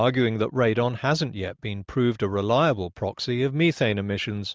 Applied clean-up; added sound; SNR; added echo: none; none; none; none.